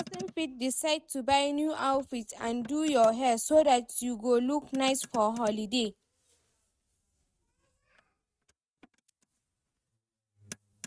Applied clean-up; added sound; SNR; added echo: neural mask model RNNoise.